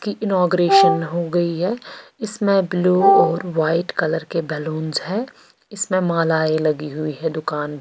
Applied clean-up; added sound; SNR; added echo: none; Wind instrument, woodwind instrument; -3 dB; none.